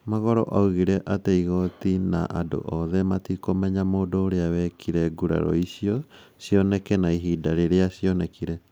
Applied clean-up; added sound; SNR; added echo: none; none; none; none.